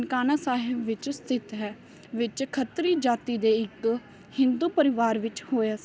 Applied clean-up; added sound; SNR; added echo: none; none; none; none.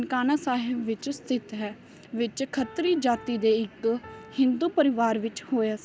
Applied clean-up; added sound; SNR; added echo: none; Piano; 20 dB; none.